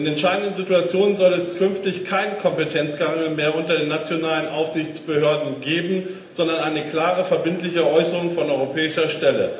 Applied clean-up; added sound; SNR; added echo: none; none; none; reverberation time 0.8 s.